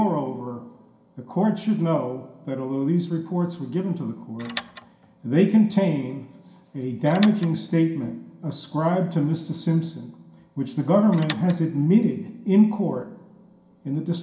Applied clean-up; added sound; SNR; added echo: none; Tools; 7 dB; reverberation time 0.5 s.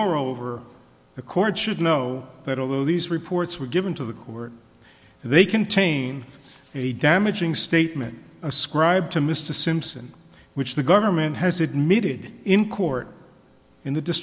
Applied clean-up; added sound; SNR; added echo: none; none; none; none.